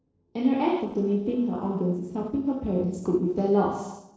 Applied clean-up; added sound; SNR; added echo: neural separator model SepFormer DNS4.